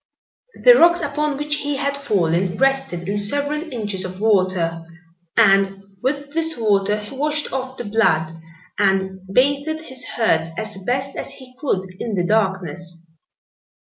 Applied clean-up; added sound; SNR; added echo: none; none; none; none.